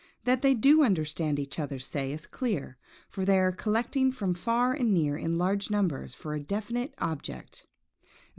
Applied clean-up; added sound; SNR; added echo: none; none; none; none.